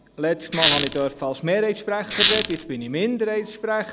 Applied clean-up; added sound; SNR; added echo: none; Squeak; -1 dB; none.